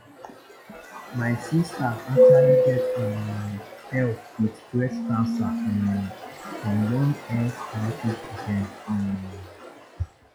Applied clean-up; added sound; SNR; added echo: classical method log-MMSE.